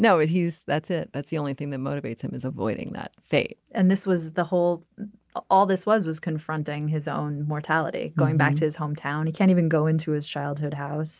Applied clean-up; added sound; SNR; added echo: none; none; none; none.